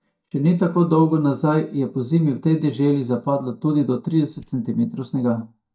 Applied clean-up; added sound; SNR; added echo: neural mask model DeepFilterNet 3.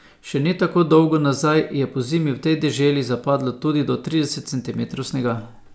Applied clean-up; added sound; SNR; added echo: none; none; none; none.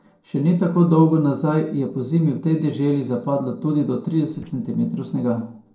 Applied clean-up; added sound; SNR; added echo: neural separator model SepFormer DNS4.